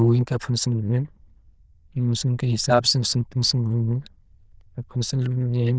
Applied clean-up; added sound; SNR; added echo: neural diffusion model UNIVERSE++.